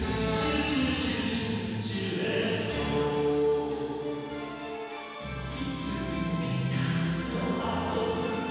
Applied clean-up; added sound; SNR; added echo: none; none; none; reverberation time 2.1 s.